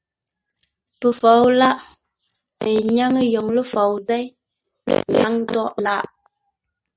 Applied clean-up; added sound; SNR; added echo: none; none; none; none.